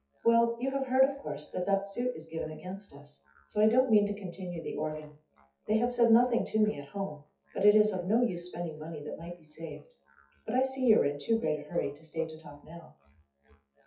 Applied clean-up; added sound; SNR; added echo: classical method WPE with log-MMSE.